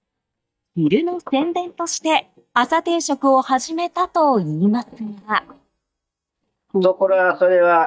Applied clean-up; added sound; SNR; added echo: neural mask model DeepFilterNet 3.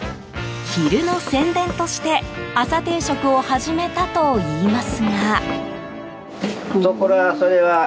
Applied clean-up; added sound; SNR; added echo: none; Knock / Wood; 18 dB; none.